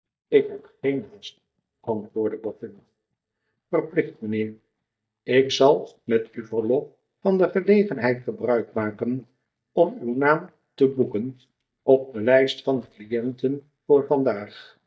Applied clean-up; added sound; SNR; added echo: neural mask model DeepFilterNet 3.